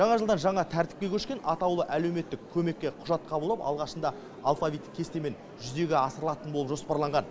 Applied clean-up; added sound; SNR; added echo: none; none; none; none.